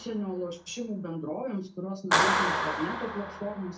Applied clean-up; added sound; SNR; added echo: none; Clapping; -3 dB; reverberation time 0.3 s.